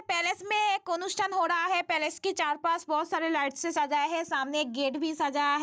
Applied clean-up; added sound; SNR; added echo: none; none; none; none.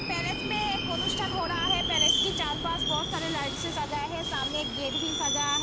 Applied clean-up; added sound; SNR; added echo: none; Subway, metro, underground; -3 dB; none.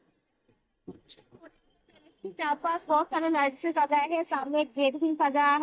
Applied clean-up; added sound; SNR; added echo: neural mask model DeepFilterNet 3.